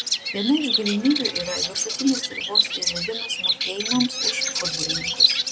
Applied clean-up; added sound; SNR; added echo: none; Bird vocalization, bird call, bird song; -2 dB; none.